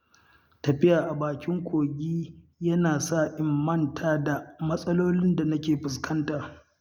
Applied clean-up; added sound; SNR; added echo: none; none; none; none.